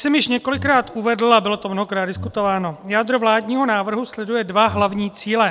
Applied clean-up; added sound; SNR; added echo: none; Breathing; 13 dB; none.